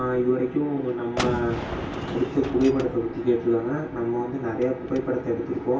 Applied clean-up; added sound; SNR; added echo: none; Gunshot, gunfire; 11 dB; reverberation time 0.2 s.